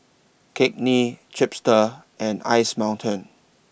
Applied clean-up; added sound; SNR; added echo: none; none; none; none.